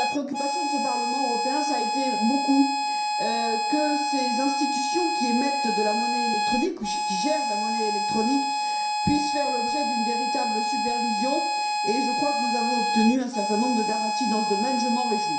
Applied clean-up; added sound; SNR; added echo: none; Harmonica; -2 dB; reverberation time 0.7 s.